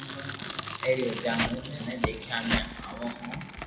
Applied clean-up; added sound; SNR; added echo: none; Tearing; 3 dB; reverberation time 0.9 s.